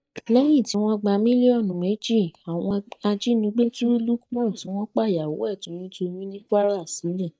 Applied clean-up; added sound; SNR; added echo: neural mask model DeepFilterNet 3.